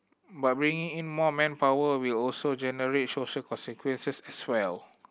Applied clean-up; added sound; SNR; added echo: none; none; none; none.